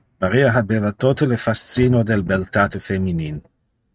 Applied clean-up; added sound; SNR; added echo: neural mask model RNNoise.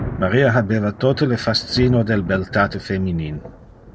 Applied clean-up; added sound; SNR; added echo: none; Thunder; 13 dB; none.